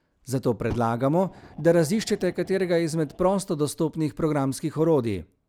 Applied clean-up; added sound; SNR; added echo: none; Fire; 19 dB; none.